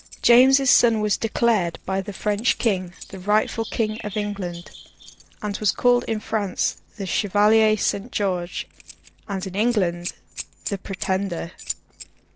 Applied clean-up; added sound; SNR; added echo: neural separator model SepFormer DNS4.